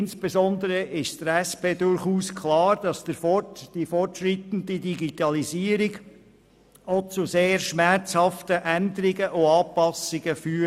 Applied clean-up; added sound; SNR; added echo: none; none; none; none.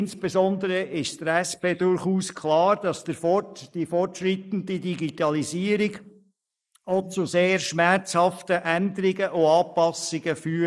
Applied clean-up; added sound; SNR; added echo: neural mask model Resemble Enhance denoiser.